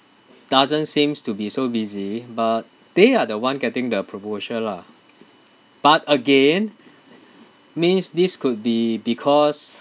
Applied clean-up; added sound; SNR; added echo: none; none; none; none.